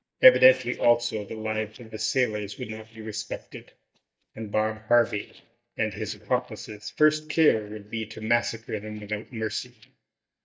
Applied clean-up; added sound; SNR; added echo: neural mask model DeepFilterNet 3.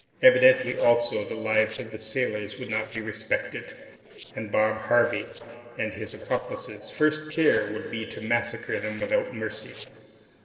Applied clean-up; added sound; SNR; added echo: neural separator model SepFormer DNS4.